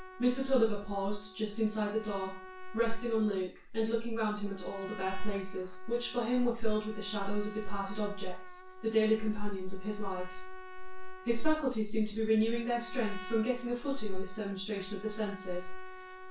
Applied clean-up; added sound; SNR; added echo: none; Trumpet; 19 dB; reverberation time 0.3 s.